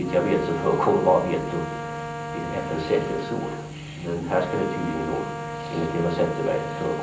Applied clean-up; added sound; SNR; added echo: none; Brass instrument; 8 dB; reverberation time 0.6 s.